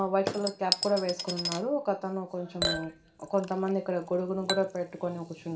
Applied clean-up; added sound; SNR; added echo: none; Chink, clink / Liquid; 6 dB; reverberation time 0.8 s.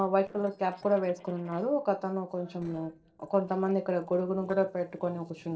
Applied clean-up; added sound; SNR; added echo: neural separator model SepFormer DNS4.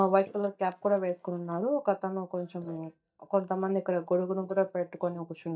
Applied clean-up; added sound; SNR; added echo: neural mask model DeepFilterNet 3.